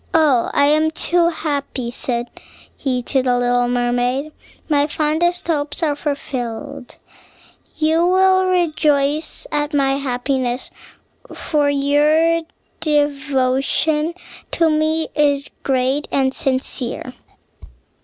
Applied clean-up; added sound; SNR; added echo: none; none; none; none.